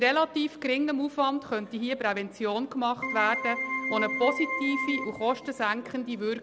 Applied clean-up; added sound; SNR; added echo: none; Keyboard (musical); 3 dB; none.